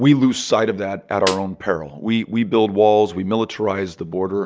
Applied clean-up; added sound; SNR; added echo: none; Snare drum; 10 dB; none.